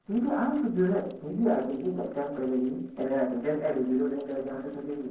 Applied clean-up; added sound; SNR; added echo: neural separator model SepFormer DNS4.